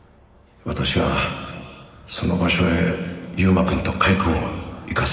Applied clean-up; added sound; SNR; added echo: none; none; none; reverberation time 2.2 s.